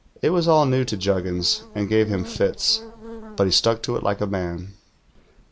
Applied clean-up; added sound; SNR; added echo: none; Buzz; 18 dB; none.